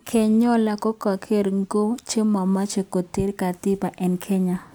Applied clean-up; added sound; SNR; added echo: none; none; none; none.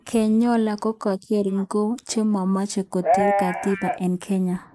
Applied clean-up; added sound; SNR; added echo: neural mask model Resemble Enhance denoiser.